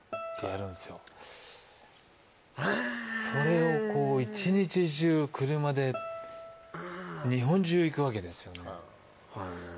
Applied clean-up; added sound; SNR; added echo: none; Guitar; 16 dB; none.